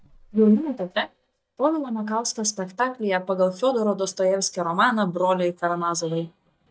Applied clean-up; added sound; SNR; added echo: neural mask model DeepFilterNet 3.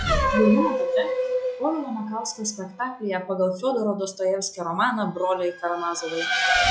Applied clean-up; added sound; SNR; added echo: classical method log-MMSE.